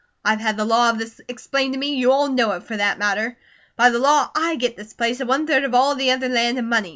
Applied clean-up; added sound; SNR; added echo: none; none; none; none.